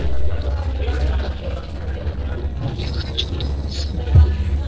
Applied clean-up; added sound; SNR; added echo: neural separator model SepFormer DNS4.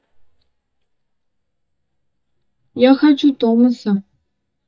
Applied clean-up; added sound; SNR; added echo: neural mask model DeepFilterNet 3.